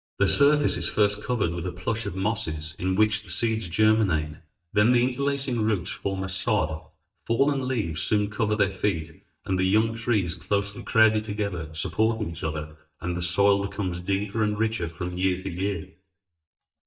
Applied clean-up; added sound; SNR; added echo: neural mask model DeepFilterNet 3.